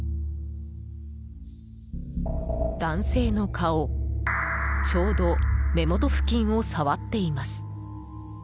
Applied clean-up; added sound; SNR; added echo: none; none; none; none.